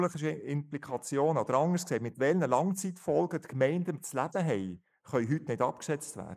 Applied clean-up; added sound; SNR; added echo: neural mask model Resemble Enhance denoiser.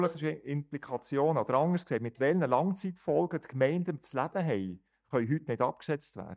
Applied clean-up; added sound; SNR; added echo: neural mask model DeepFilterNet 3.